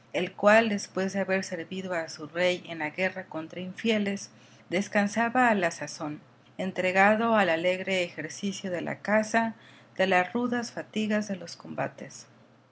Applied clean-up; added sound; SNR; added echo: none; none; none; none.